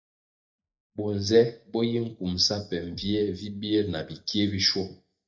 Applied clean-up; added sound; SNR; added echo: neural mask model DeepFilterNet 3.